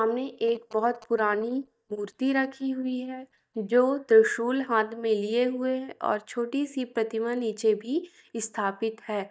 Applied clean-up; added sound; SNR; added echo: neural mask model DeepFilterNet 3.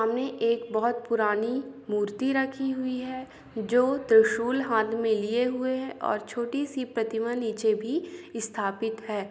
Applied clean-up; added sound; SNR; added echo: none; none; none; none.